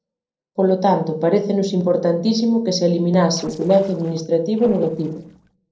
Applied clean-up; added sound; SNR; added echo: neural separator model SepFormer DNS4.